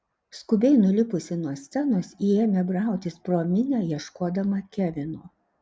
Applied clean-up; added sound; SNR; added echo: none; none; none; none.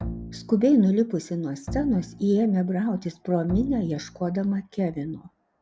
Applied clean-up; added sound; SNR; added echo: none; Bowed string instrument; 14 dB; none.